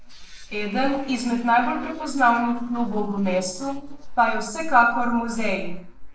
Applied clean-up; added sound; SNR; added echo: neural separator model SepFormer DNS4.